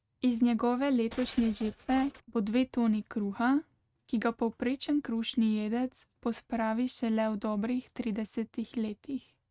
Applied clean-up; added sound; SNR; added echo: neural mask model RNNoise.